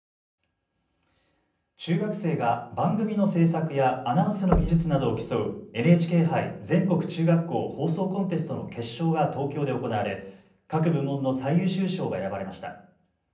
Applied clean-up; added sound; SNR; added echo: none; Knock; 8 dB; reverberation time 0.6 s.